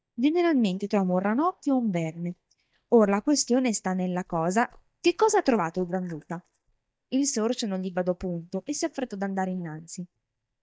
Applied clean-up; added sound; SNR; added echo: neural mask model DeepFilterNet 3.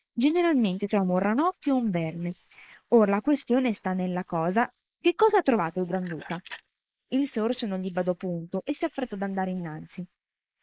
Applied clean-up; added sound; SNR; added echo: neural mask model Resemble Enhance denoiser.